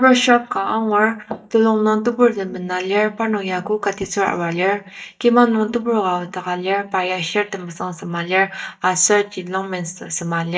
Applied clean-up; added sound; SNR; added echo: neural mask model DeepFilterNet 3.